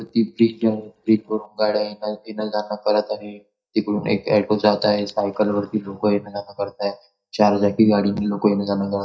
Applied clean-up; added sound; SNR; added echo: neural mask model DeepFilterNet 3.